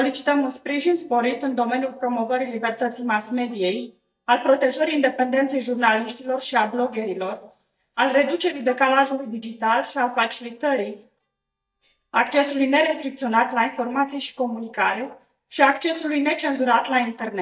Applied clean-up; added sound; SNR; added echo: neural mask model DeepFilterNet 3.